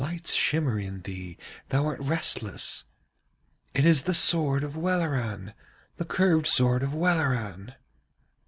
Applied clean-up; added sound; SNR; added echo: none; none; none; none.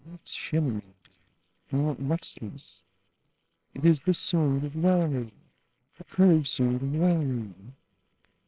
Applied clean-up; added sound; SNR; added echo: neural separator model SepFormer WHAMR!.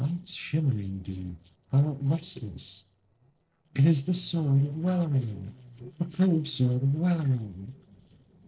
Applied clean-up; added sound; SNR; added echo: neural separator model SepFormer DNS4.